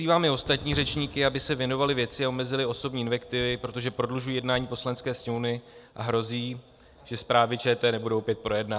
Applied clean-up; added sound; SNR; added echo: none; Fireworks; 20 dB; none.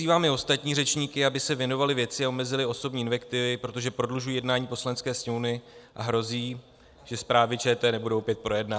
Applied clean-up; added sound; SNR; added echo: none; none; none; none.